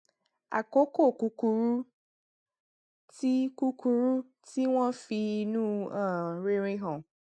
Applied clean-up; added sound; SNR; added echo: none; none; none; none.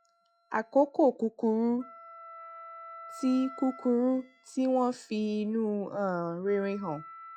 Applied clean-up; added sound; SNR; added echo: classical method log-MMSE.